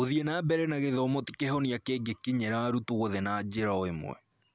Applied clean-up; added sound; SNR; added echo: none; none; none; none.